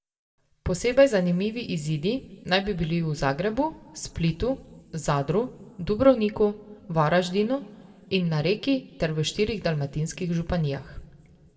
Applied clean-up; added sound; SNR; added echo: none; none; none; reverberation time 1.5 s.